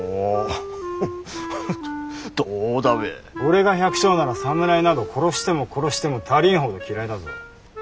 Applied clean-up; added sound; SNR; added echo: none; Wind instrument, woodwind instrument; 10 dB; none.